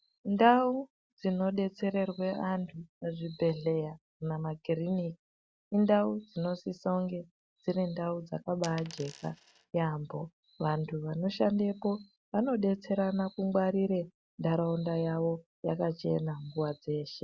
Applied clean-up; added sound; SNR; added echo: none; Coin (dropping); 18 dB; none.